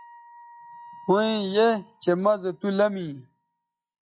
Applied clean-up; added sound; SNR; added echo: classical method log-MMSE.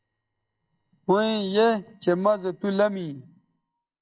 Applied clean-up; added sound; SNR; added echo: neural separator model SepFormer DNS4.